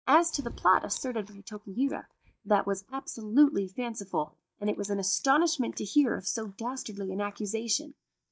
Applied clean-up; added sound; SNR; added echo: neural mask model DeepFilterNet 3.